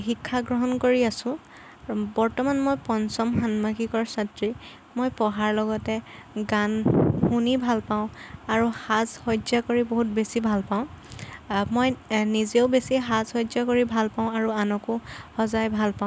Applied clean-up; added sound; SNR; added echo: none; none; none; none.